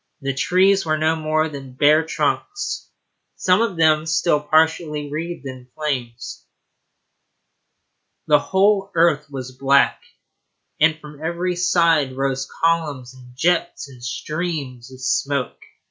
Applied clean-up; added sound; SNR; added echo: none; none; none; none.